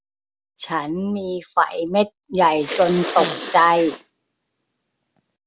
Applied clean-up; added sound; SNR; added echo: none; Respiratory sounds; 11 dB; none.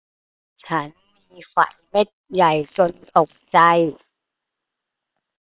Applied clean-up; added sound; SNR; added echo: neural separator model SepFormer WHAM!.